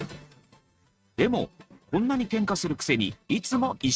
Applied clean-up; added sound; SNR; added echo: neural mask model RNNoise.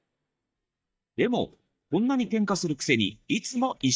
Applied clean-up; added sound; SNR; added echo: neural mask model DeepFilterNet 3.